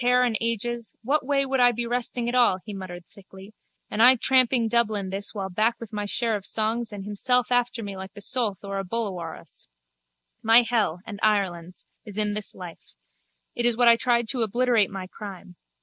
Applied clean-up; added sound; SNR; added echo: none; none; none; none.